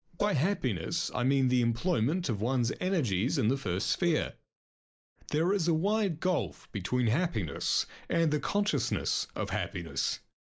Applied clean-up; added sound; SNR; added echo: neural mask model Resemble Enhance denoiser.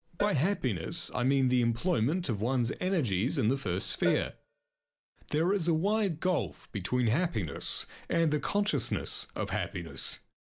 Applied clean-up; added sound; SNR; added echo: none; Cowbell; 14 dB; none.